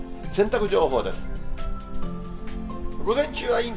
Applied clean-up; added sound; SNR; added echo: none; Engine; 3 dB; reverberation time 0.7 s.